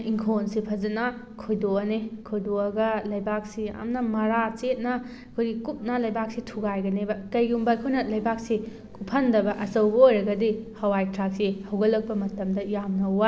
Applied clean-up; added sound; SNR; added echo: none; none; none; none.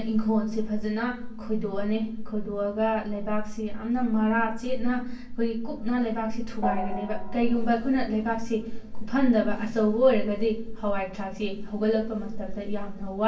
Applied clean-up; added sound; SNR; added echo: none; Gong; 7 dB; reverberation time 0.2 s.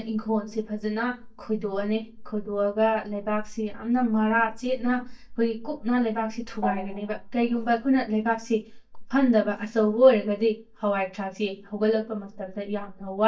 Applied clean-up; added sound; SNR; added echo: neural mask model DeepFilterNet 3.